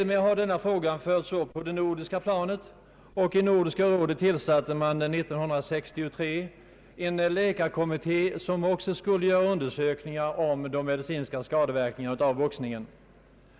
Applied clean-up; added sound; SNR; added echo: none; none; none; none.